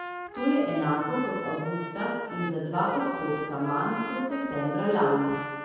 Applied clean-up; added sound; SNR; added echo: none; Trumpet; 8 dB; reverberation time 1.2 s.